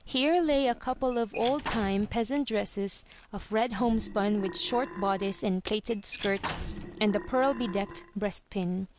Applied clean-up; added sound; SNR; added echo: none; Squeak / Slam / Wood + Burping, eructation; 11 dB; none.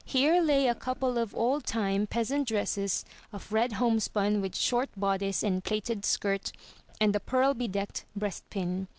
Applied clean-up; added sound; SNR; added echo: none; none; none; none.